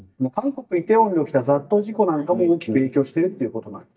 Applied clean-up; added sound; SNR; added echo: neural mask model DeepFilterNet 3.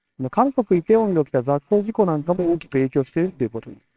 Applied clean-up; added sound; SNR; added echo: neural separator model SepFormer WHAMR!.